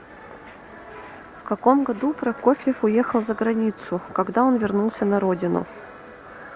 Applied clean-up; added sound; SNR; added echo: none; none; none; none.